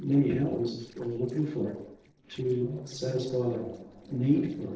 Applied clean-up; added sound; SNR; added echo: neural separator model SepFormer DNS4.